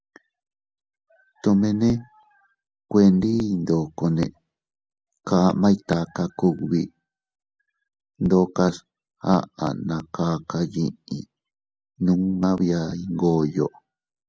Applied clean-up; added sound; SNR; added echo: none; none; none; none.